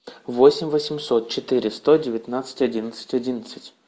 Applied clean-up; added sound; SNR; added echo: none; none; none; none.